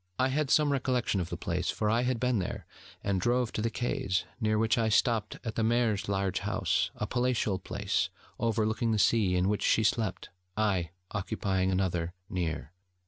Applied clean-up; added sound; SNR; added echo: none; none; none; none.